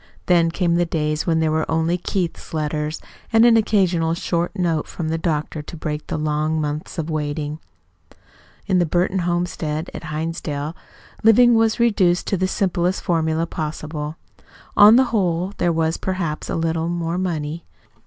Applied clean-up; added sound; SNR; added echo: none; none; none; none.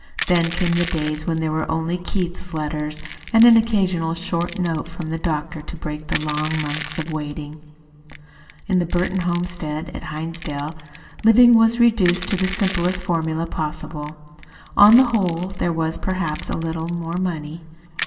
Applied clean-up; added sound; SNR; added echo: none; Crushing; 13 dB; reverberation time 2.4 s.